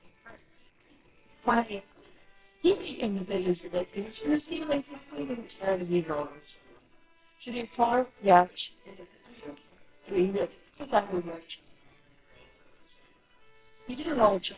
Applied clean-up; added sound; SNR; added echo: neural separator model SepFormer WHAMR!.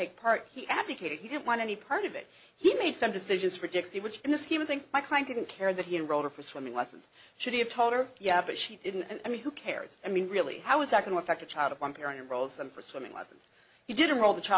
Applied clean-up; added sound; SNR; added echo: none; none; none; none.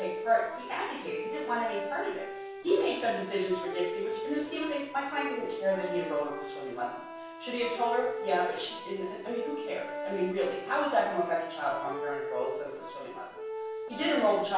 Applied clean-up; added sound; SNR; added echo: none; Accordion; 7 dB; reverberation time 0.7 s.